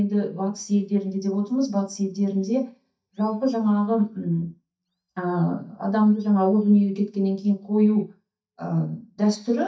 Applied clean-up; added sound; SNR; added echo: neural mask model DeepFilterNet 3.